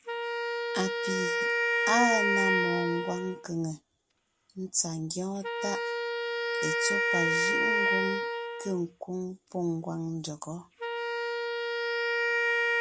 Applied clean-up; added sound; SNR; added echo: none; Wind instrument, woodwind instrument; -4 dB; none.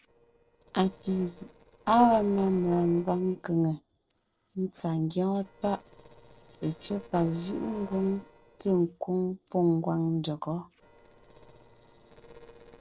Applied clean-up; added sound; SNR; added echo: neural separator model SepFormer DNS4.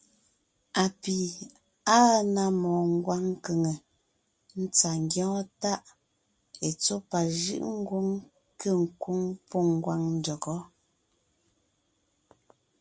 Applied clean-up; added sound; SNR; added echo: none; none; none; none.